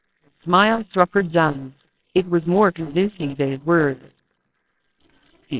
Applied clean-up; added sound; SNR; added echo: neural separator model SepFormer WHAMR!.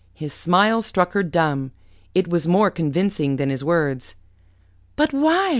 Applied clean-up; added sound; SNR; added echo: none; none; none; none.